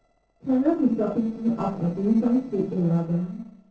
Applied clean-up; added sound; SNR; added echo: neural separator model SepFormer DNS4.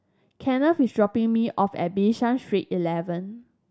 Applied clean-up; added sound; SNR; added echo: none; none; none; none.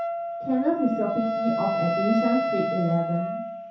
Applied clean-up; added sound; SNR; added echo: none; Wind instrument, woodwind instrument; 1 dB; reverberation time 0.6 s.